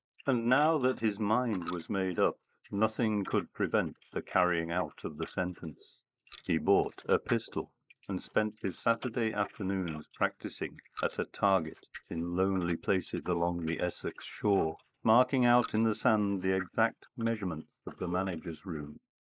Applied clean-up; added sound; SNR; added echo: neural mask model Resemble Enhance denoiser.